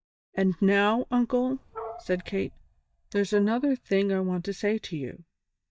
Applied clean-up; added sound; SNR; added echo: neural mask model DeepFilterNet 3.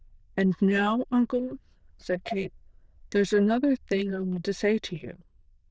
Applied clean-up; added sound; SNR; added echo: neural diffusion model UNIVERSE++.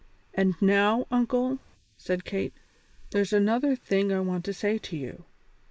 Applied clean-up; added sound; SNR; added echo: neural mask model Resemble Enhance denoiser.